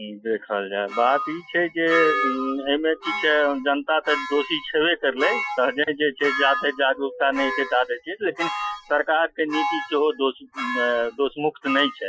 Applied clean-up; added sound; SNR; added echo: classical method Wiener filter.